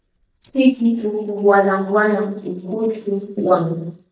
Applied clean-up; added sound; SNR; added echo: neural mask model DeepFilterNet 3.